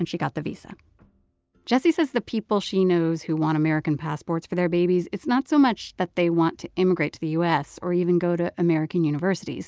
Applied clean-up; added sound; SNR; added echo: none; none; none; none.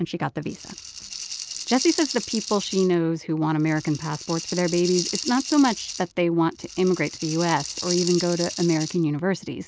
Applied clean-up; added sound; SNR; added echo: none; Rattle (instrument); 9 dB; none.